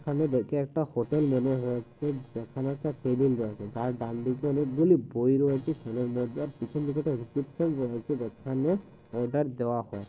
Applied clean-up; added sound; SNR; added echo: neural separator model SepFormer DNS4.